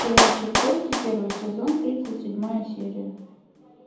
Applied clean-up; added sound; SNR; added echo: none; Clapping; 0 dB; reverberation time 0.8 s.